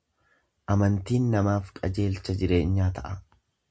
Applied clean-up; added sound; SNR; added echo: none; none; none; none.